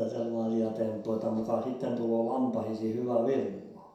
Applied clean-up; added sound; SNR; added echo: none; none; none; reverberation time 0.7 s.